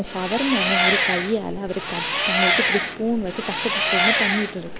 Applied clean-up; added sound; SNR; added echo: none; Engine; -3 dB; none.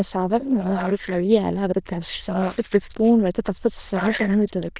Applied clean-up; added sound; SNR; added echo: neural diffusion model UNIVERSE++.